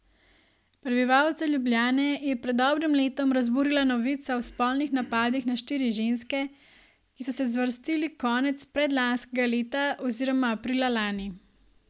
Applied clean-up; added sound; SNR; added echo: none; none; none; none.